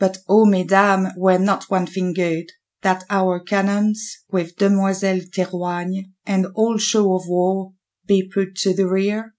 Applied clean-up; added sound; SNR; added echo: none; none; none; none.